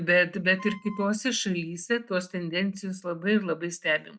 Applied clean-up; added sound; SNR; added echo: neural mask model RNNoise.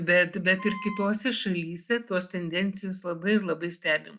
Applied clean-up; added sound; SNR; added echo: none; Wind instrument, woodwind instrument; 13 dB; none.